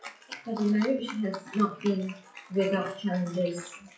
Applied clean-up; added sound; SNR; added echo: classical method WPE with log-MMSE.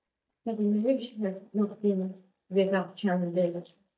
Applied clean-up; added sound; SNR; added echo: neural mask model DeepFilterNet 3.